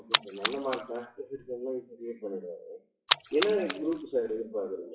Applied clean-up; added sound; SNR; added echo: classical method WPE with log-MMSE.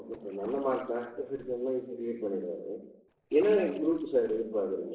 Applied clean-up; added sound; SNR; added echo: neural separator model SepFormer DNS4.